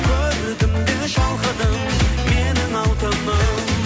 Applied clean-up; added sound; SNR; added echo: none; none; none; none.